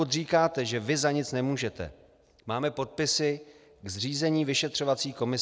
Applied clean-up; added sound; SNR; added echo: none; none; none; none.